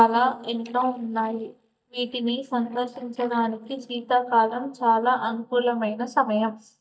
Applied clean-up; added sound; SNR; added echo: neural mask model DeepFilterNet 3.